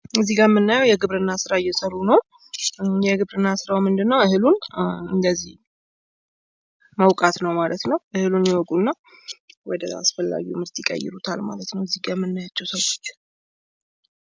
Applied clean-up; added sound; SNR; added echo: none; none; none; none.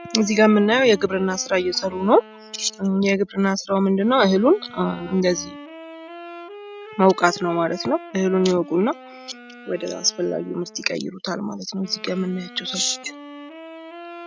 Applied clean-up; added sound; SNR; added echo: none; Wind instrument, woodwind instrument; 18 dB; none.